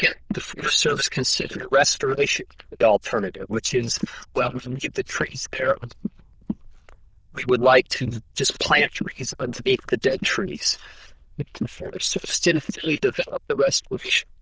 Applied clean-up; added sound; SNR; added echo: neural diffusion model UNIVERSE++.